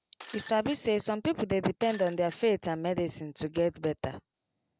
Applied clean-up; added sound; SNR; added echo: none; Shatter; 9 dB; none.